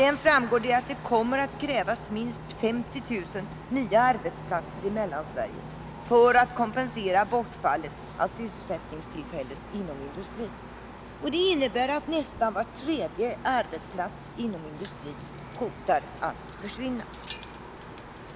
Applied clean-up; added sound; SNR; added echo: none; Cricket; 12 dB; none.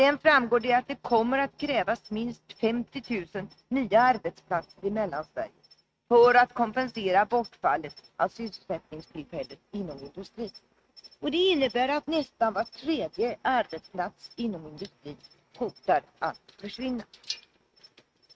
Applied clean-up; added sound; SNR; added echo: neural mask model RNNoise.